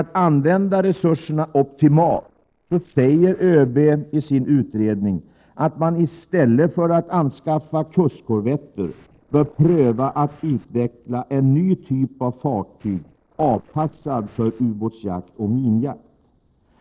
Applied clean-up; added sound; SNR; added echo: neural separator model SepFormer DNS4.